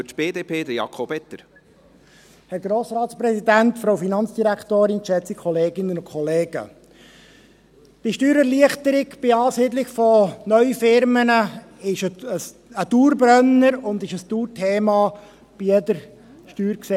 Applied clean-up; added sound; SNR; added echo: none; none; none; none.